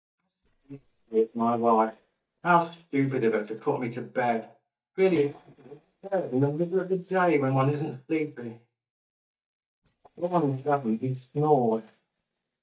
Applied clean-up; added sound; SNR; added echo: neural mask model DeepFilterNet 3.